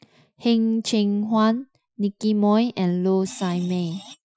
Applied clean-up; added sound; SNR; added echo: classical method Wiener filter.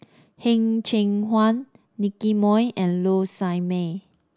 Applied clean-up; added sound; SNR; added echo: none; none; none; none.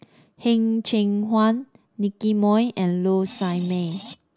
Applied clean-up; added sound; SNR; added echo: none; Screech; 19 dB; none.